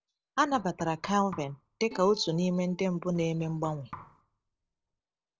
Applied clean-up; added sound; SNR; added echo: neural separator model SepFormer DNS4.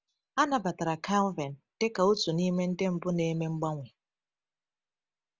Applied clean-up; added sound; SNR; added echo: none; none; none; none.